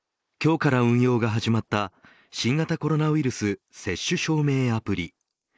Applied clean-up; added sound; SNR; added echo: neural mask model Resemble Enhance denoiser.